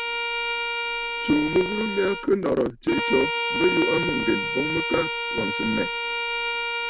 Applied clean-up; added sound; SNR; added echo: none; Bowed string instrument; 2 dB; none.